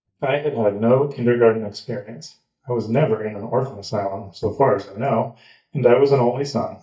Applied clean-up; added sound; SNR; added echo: neural mask model DeepFilterNet 3.